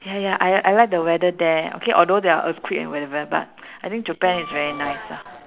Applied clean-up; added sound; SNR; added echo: none; Wind instrument, woodwind instrument; 16 dB; none.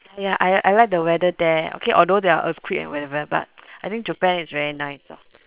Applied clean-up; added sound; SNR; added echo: neural separator model SepFormer WHAM!.